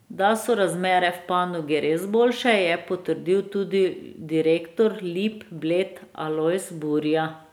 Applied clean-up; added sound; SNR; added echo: none; none; none; none.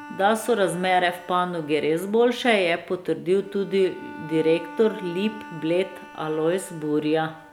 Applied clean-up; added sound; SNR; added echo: none; Bowed string instrument; 19 dB; none.